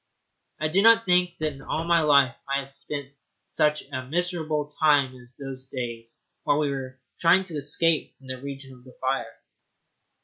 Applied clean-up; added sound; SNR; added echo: none; Knock / Wood; 16 dB; none.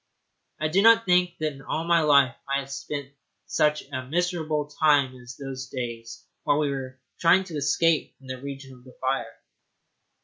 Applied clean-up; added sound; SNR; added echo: none; none; none; none.